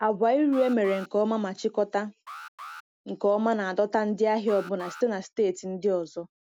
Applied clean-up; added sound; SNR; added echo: none; Alarm; 20 dB; none.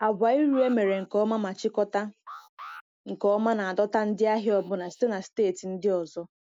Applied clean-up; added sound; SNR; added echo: neural mask model Resemble Enhance denoiser.